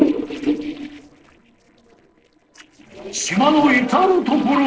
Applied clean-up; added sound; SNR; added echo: neural separator model SepFormer DNS4.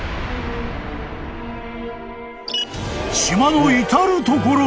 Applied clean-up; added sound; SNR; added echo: none; none; none; none.